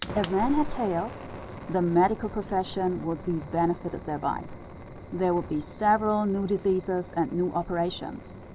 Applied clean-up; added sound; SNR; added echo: none; Fire; 11 dB; none.